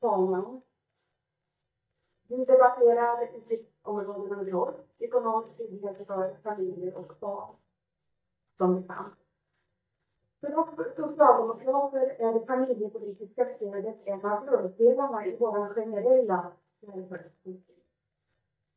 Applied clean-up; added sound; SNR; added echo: neural mask model DeepFilterNet 3.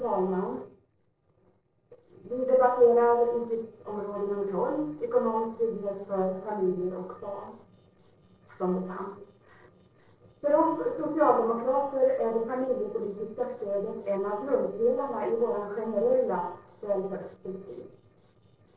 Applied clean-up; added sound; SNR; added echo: neural separator model SepFormer DNS4.